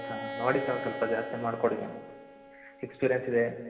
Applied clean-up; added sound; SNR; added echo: none; Bowed string instrument; 10 dB; reverberation time 1.8 s.